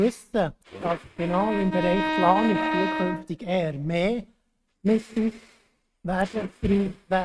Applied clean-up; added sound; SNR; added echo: neural mask model RNNoise.